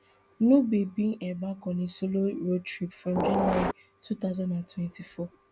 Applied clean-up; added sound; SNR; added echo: none; Train; -2 dB; none.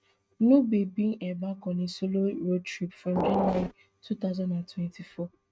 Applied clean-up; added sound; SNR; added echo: neural mask model RNNoise.